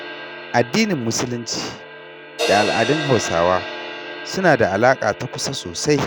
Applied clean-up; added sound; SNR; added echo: none; Crash cymbal; 9 dB; none.